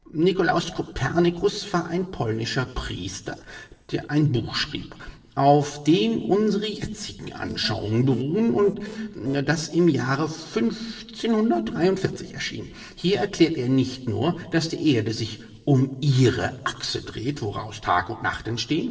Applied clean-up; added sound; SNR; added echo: neural separator model SepFormer DNS4.